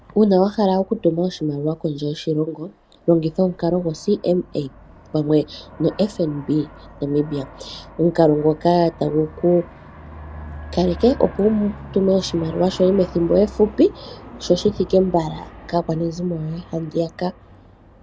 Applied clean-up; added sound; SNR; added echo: none; Aircraft; 19 dB; none.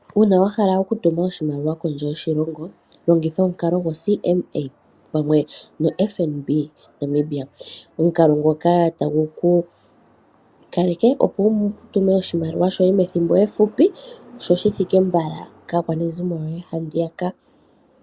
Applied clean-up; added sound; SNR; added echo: none; none; none; none.